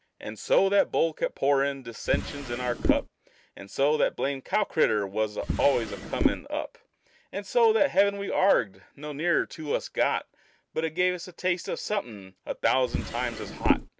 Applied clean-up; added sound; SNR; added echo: none; Drawer open or close; 1 dB; none.